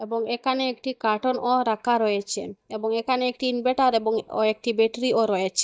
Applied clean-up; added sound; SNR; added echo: neural mask model DeepFilterNet 3.